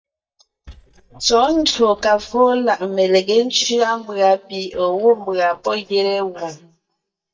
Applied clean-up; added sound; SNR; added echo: neural mask model DeepFilterNet 3.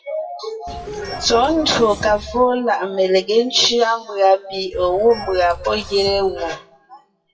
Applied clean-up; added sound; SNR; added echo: classical method WPE with log-MMSE.